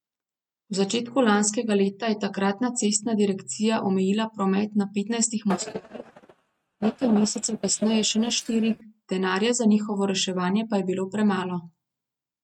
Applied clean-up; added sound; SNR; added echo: neural mask model RNNoise.